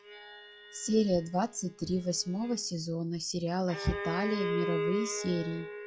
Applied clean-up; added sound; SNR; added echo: classical method log-MMSE.